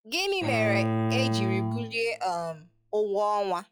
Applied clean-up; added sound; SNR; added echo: classical method log-MMSE.